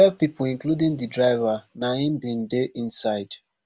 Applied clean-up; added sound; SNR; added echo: none; none; none; none.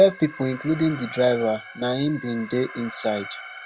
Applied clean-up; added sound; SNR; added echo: none; Alarm; 15 dB; none.